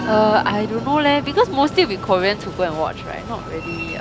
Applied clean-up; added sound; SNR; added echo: none; Train + Acoustic guitar; 9 dB; none.